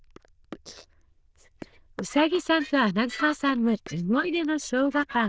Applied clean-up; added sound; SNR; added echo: neural diffusion model UNIVERSE++.